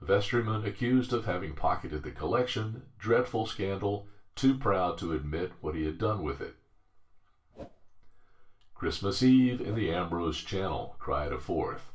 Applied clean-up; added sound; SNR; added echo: none; Whoosh, swoosh, swish; 19 dB; reverberation time 0.3 s.